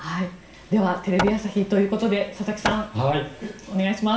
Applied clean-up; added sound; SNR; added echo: none; Hammer; 11 dB; reverberation time 0.5 s.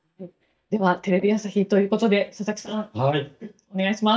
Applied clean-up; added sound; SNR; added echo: neural mask model DeepFilterNet 3.